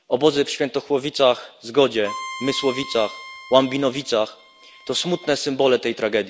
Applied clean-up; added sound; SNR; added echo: none; Bowed string instrument; 15 dB; none.